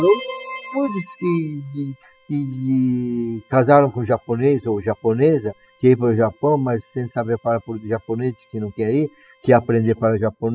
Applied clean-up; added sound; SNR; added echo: classical method spectral subtraction.